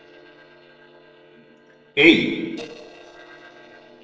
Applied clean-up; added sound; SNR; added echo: neural separator model SepFormer DNS4.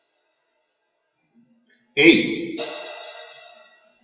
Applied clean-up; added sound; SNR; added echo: classical method WPE with log-MMSE.